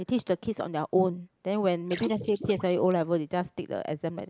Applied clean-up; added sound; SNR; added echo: neural mask model Resemble Enhance denoiser.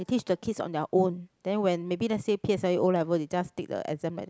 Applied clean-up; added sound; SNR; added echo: none; none; none; none.